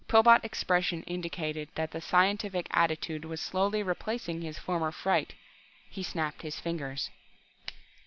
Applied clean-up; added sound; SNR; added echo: none; none; none; none.